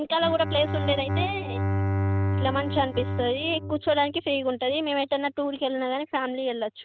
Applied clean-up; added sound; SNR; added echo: neural mask model RNNoise.